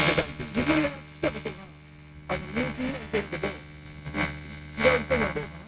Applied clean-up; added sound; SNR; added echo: neural mask model RNNoise.